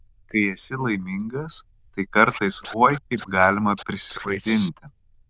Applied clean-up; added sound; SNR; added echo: neural diffusion model UNIVERSE++.